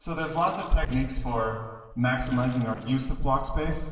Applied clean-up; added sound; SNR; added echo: neural separator model SepFormer DNS4.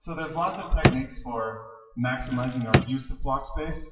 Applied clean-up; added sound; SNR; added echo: classical method WPE with log-MMSE.